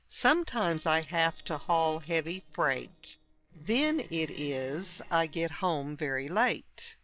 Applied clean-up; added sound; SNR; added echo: neural separator model SepFormer DNS4.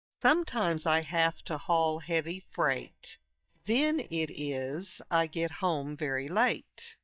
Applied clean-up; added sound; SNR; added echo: neural mask model DeepFilterNet 3.